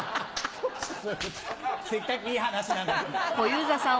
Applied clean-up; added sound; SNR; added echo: none; none; none; none.